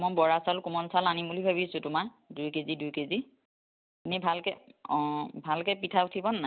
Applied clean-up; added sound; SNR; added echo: none; none; none; none.